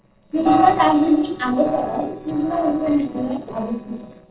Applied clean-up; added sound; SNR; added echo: neural separator model SepFormer DNS4.